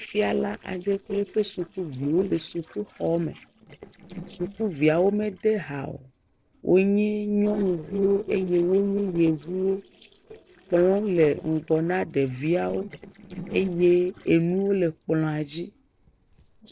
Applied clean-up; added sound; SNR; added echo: neural separator model SepFormer DNS4.